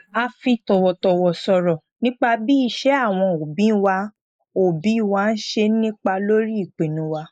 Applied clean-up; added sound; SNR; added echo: neural mask model Resemble Enhance denoiser.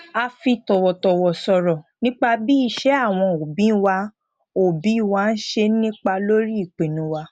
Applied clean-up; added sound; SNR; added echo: none; none; none; none.